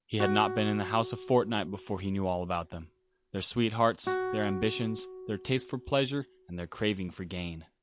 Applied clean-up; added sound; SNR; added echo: none; Guitar; 8 dB; none.